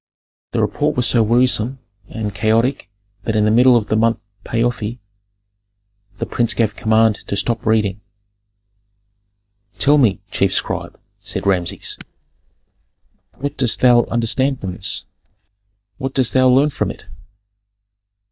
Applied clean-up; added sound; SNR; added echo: neural mask model DeepFilterNet 3.